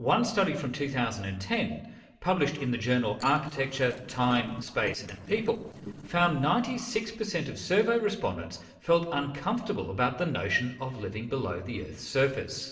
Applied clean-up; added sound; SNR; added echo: neural separator model SepFormer DNS4.